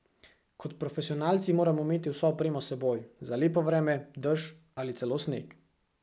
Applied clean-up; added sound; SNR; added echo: none; none; none; none.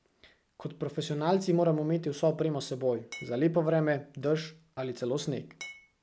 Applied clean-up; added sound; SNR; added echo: none; Glass; 15 dB; none.